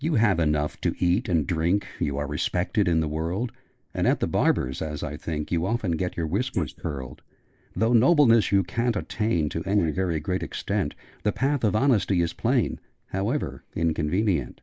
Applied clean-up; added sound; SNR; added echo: neural mask model Resemble Enhance denoiser.